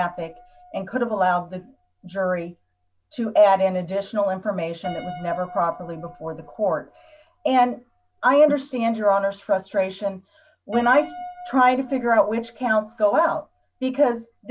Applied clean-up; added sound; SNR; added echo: none; Piano; 20 dB; none.